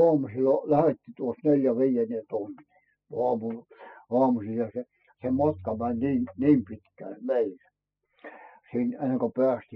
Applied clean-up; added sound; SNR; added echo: classical method spectral subtraction.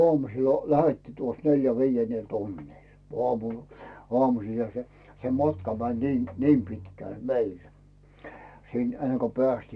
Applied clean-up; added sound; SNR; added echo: none; Bowed string instrument; 16 dB; none.